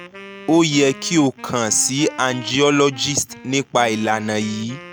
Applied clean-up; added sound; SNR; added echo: none; Wind instrument, woodwind instrument; 18 dB; none.